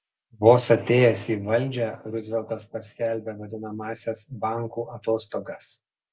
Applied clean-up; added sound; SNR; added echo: none; none; none; none.